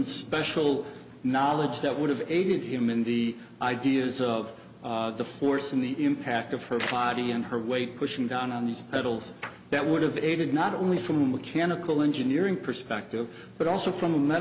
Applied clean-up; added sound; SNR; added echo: none; none; none; none.